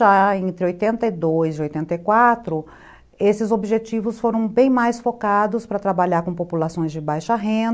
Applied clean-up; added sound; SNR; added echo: none; none; none; none.